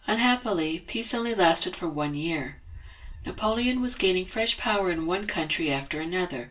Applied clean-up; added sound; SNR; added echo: none; Wind; 19 dB; reverberation time 0.2 s.